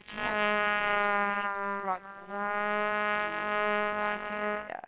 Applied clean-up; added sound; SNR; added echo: neural separator model SepFormer WHAMR!.